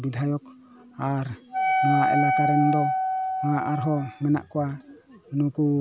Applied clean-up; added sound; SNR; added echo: none; Wind instrument, woodwind instrument; -2 dB; none.